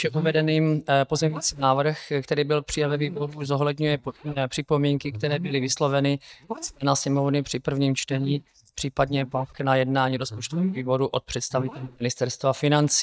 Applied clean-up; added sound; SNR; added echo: neural mask model DeepFilterNet 3.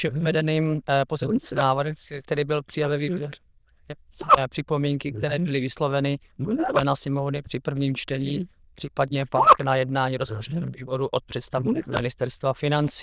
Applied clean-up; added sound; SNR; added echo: neural diffusion model UNIVERSE++.